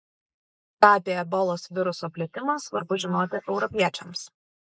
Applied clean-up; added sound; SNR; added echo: neural mask model Resemble Enhance denoiser.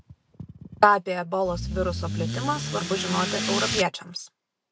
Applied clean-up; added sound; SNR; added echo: none; Accelerating, revving, vroom / Car; 2 dB; none.